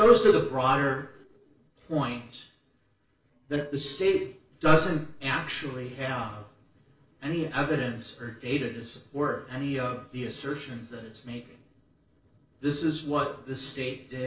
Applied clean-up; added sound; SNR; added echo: neural separator model SepFormer DNS4.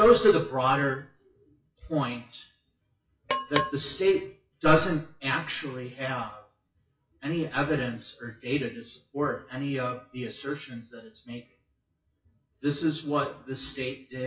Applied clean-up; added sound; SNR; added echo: classical method WPE with log-MMSE.